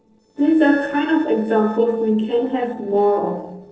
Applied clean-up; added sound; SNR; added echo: neural separator model SepFormer DNS4.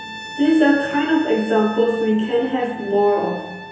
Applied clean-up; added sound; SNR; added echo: none; Brass instrument; 16 dB; reverberation time 0.9 s.